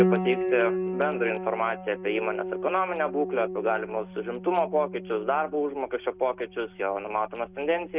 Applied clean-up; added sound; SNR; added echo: none; Piano; 5 dB; none.